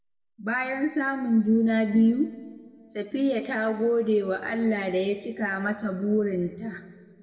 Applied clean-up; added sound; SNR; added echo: none; none; none; reverberation time 1.6 s.